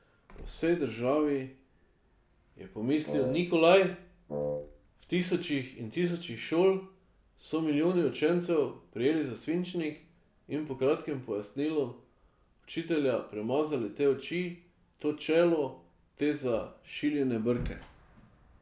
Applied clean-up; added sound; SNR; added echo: none; Wind instrument, woodwind instrument; 5 dB; none.